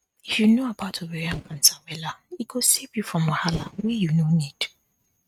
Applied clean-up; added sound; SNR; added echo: neural mask model RNNoise.